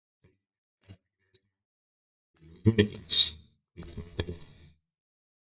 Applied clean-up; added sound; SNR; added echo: neural mask model DeepFilterNet 3.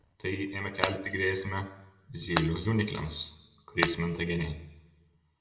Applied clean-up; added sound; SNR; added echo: none; Shatter; 3 dB; reverberation time 0.7 s.